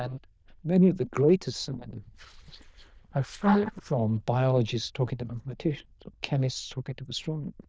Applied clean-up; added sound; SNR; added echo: neural diffusion model UNIVERSE++.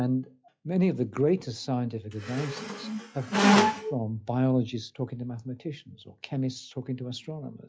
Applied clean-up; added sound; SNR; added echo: classical method log-MMSE.